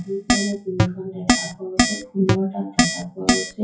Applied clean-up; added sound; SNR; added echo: classical method WPE with log-MMSE.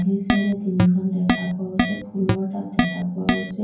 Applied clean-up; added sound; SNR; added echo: none; Keyboard (musical); 2 dB; reverberation time 0.9 s.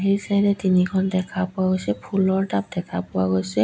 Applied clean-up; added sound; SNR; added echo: none; none; none; none.